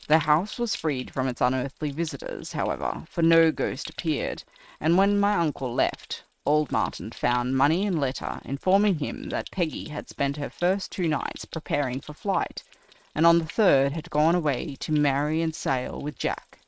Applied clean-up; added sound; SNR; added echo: neural mask model RNNoise.